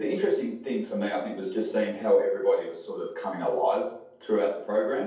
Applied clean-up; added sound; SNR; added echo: none; none; none; reverberation time 0.7 s.